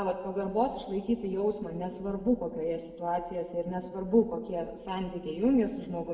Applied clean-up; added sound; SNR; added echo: none; none; none; reverberation time 1.5 s.